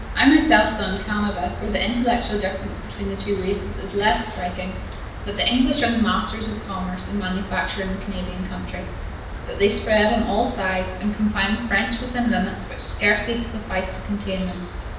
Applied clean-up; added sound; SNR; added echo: none; Cricket; 8 dB; reverberation time 0.8 s.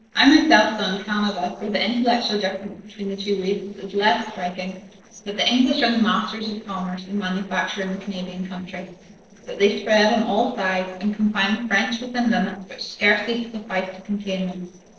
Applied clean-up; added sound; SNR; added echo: neural separator model SepFormer DNS4.